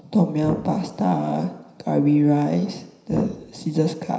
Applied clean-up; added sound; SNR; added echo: none; Brass instrument; 10 dB; reverberation time 0.9 s.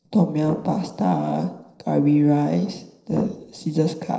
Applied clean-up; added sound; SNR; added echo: neural separator model SepFormer DNS4.